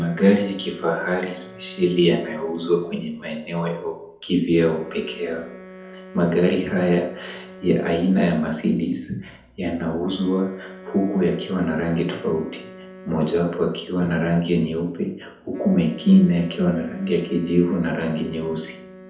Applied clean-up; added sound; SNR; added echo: none; Wind instrument, woodwind instrument; 20 dB; reverberation time 2.0 s.